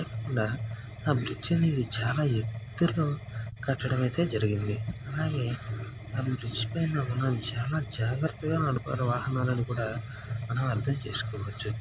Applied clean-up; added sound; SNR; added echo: none; Mechanisms; 7 dB; none.